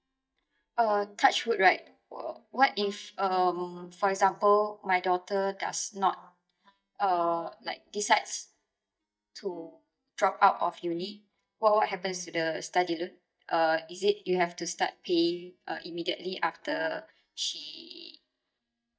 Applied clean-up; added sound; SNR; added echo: neural mask model DeepFilterNet 3.